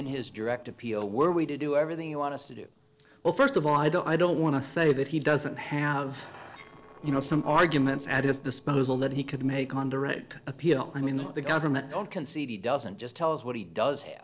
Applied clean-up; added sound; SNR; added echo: neural separator model SepFormer DNS4.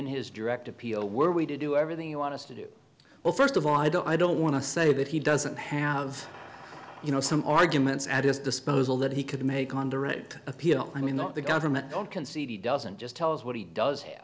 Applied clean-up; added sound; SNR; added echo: none; none; none; none.